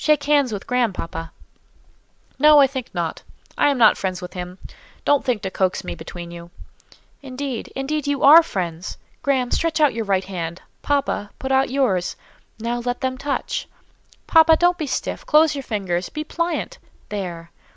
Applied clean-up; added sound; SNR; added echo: none; none; none; none.